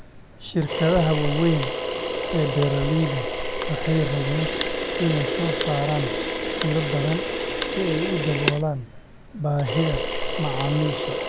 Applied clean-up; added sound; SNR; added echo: none; Camera; 2 dB; none.